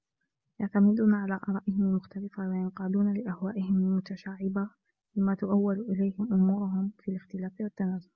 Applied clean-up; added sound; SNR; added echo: none; none; none; none.